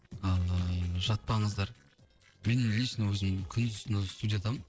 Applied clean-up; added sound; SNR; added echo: neural separator model SepFormer DNS4.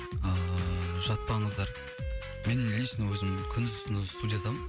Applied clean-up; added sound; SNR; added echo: none; Wind instrument, woodwind instrument; 12 dB; none.